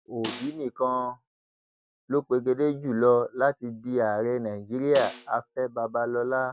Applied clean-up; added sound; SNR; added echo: none; Snare drum; 13 dB; none.